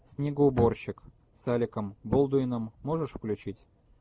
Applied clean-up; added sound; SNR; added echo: none; none; none; none.